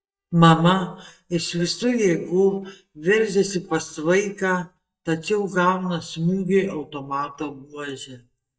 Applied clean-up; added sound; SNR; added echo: neural mask model DeepFilterNet 3.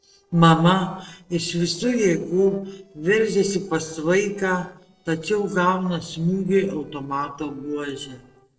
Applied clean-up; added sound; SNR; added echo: neural separator model SepFormer DNS4.